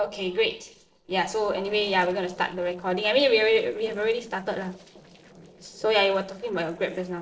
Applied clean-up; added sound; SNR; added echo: neural separator model SepFormer DNS4.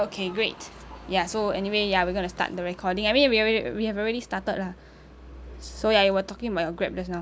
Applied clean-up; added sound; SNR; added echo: none; none; none; none.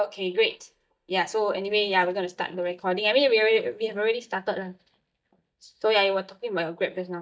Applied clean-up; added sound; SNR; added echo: neural mask model DeepFilterNet 3.